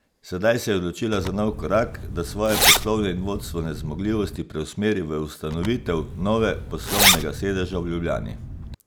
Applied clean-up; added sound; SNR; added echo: none; Zipper (clothing); 0 dB; none.